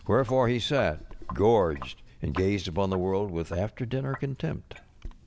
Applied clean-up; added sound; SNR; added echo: none; Sink (filling or washing); 17 dB; none.